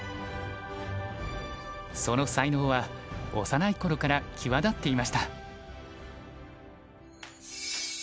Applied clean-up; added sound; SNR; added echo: none; none; none; none.